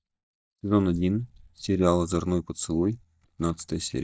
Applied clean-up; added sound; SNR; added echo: neural mask model DeepFilterNet 3.